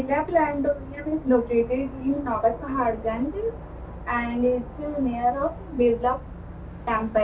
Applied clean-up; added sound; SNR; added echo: none; Insect / Frog; 13 dB; reverberation time 0.3 s.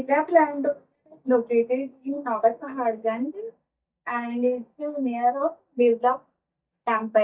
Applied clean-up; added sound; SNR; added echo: neural mask model DeepFilterNet 3.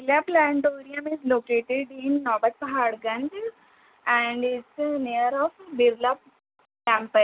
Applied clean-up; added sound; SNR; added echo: none; none; none; none.